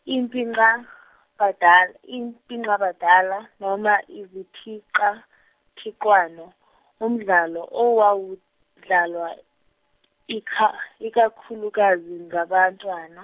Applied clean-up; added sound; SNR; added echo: none; none; none; none.